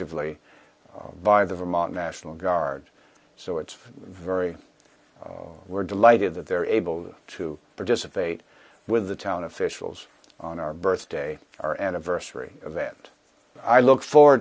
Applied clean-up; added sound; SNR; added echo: none; none; none; none.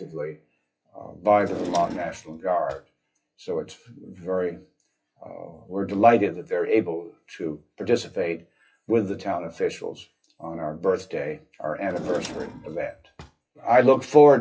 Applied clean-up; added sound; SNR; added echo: classical method WPE with log-MMSE.